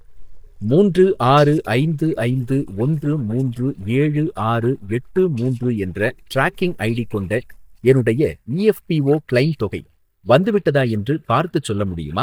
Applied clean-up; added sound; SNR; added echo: neural mask model DeepFilterNet 3.